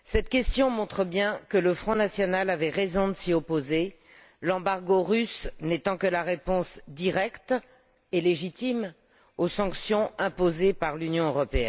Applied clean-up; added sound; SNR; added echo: none; none; none; none.